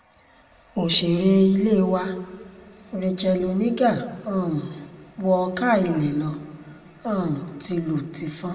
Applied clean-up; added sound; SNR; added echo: none; none; none; reverberation time 1.3 s.